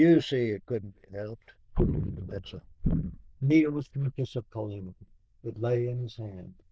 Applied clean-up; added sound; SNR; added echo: neural diffusion model UNIVERSE++.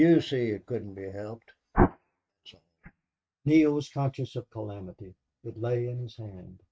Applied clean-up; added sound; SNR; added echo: neural mask model RNNoise.